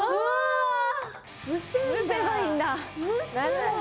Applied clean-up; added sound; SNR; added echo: none; none; none; none.